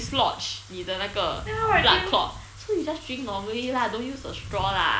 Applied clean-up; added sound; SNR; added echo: none; Wind / Rain; 13 dB; none.